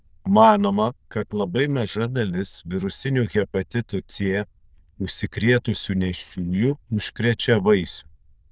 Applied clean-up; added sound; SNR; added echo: neural diffusion model UNIVERSE++.